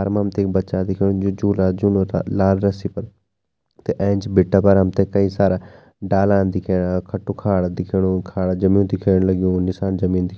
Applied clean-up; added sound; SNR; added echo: none; none; none; none.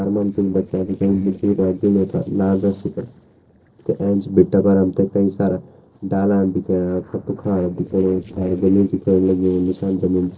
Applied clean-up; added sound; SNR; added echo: neural separator model SepFormer DNS4.